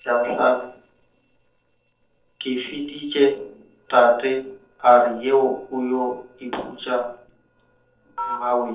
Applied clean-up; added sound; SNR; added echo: neural separator model SepFormer DNS4.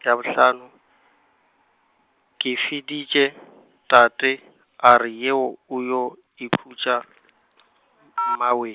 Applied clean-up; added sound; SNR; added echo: none; none; none; none.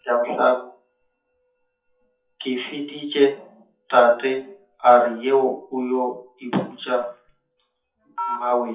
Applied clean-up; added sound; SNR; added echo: classical method WPE with log-MMSE.